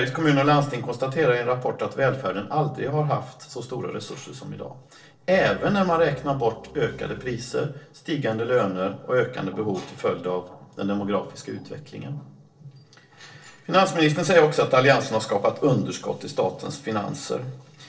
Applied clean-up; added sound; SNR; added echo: neural separator model SepFormer DNS4.